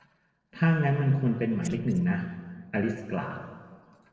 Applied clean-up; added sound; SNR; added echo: neural separator model SepFormer DNS4.